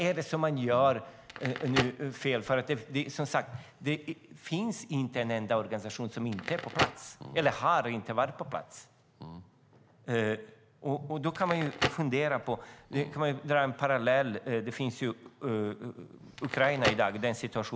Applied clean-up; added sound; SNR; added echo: none; Crackle; 10 dB; none.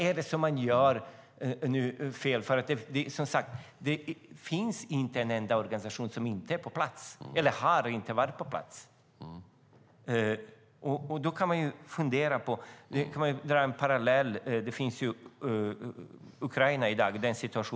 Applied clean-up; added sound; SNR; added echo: none; none; none; none.